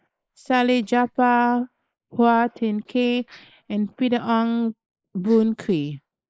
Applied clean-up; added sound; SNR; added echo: neural mask model Resemble Enhance denoiser.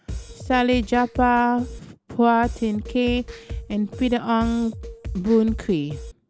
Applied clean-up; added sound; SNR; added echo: none; Drum kit; 11 dB; none.